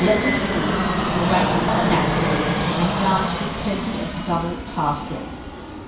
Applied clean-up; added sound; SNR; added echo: none; Fixed-wing aircraft, airplane; -3 dB; reverberation time 0.6 s.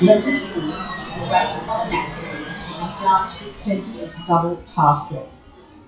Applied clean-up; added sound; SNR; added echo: classical method WPE with log-MMSE.